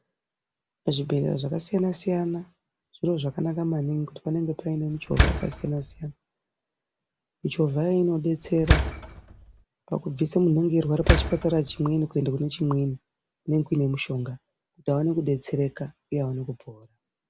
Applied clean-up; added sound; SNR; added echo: none; Slam; -1 dB; none.